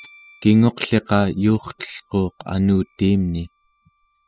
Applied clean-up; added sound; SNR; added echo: classical method spectral subtraction.